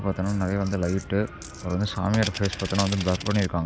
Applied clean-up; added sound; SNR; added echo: none; Coin (dropping); 12 dB; none.